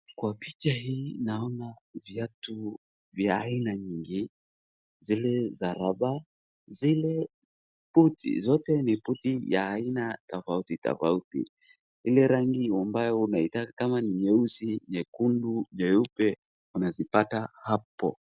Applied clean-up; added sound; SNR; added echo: none; none; none; none.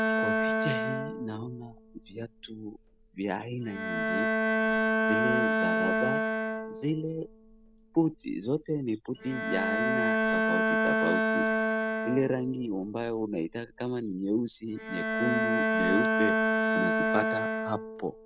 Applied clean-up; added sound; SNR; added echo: none; Bowed string instrument; -4 dB; none.